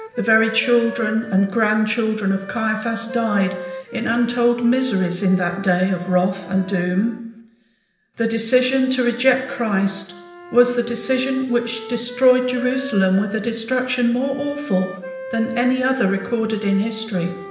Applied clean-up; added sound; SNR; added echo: none; Wind instrument, woodwind instrument; 15 dB; reverberation time 0.9 s.